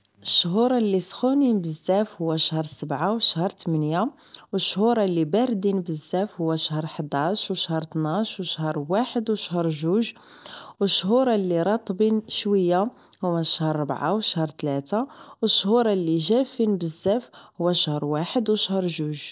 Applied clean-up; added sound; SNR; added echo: none; none; none; none.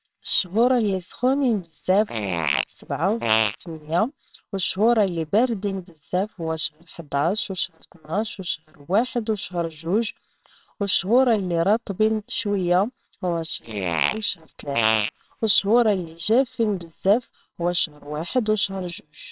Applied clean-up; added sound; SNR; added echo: neural separator model SepFormer WHAMR!.